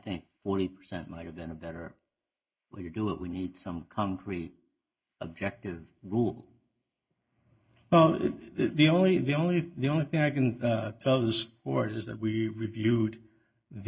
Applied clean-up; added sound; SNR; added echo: neural mask model Resemble Enhance denoiser.